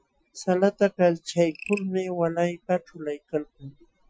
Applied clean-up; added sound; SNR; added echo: classical method Wiener filter.